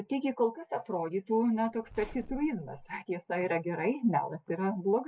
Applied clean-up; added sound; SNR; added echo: none; Zipper (clothing); 16 dB; none.